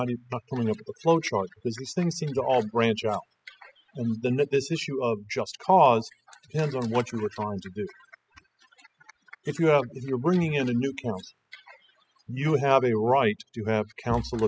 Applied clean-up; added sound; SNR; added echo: classical method spectral subtraction.